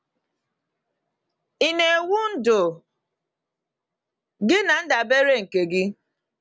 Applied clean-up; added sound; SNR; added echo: none; none; none; none.